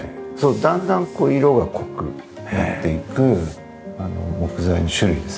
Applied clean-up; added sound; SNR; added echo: none; none; none; none.